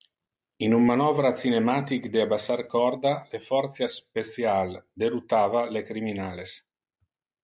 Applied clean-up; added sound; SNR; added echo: none; none; none; none.